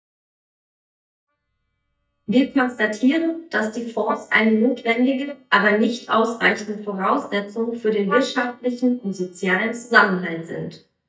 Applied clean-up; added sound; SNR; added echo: neural mask model DeepFilterNet 3.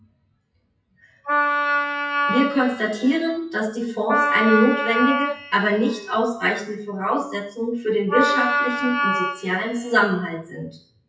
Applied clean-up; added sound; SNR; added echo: classical method WPE with log-MMSE.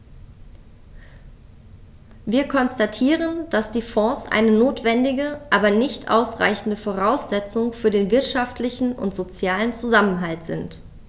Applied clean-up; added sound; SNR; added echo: none; none; none; none.